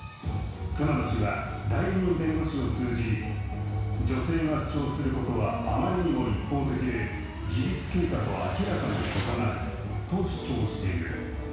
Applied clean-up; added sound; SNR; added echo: none; Engine; 16 dB; reverberation time 1.1 s.